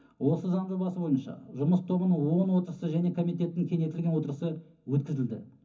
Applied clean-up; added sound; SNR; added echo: none; none; none; reverberation time 0.3 s.